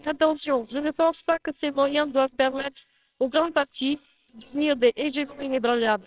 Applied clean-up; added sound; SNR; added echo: neural separator model SepFormer WHAMR!.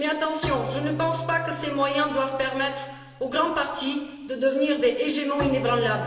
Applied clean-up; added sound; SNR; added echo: none; Bowed string instrument; 12 dB; reverberation time 1.4 s.